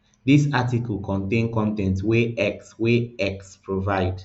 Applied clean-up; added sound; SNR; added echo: none; none; none; none.